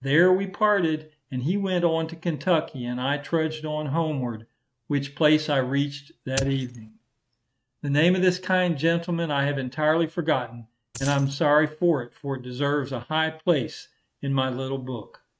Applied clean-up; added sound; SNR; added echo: neural mask model RNNoise.